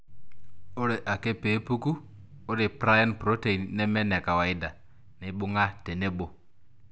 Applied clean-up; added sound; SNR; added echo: none; none; none; none.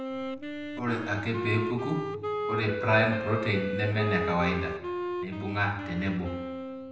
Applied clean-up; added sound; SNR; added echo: none; Wind instrument, woodwind instrument; 4 dB; reverberation time 0.8 s.